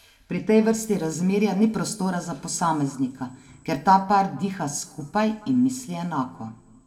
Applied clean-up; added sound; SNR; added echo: none; none; none; reverberation time 1.1 s.